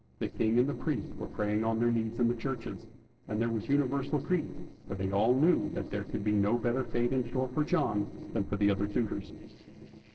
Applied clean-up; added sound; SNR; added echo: neural separator model SepFormer DNS4.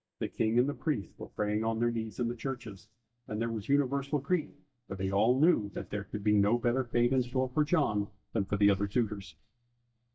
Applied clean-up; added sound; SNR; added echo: neural mask model DeepFilterNet 3.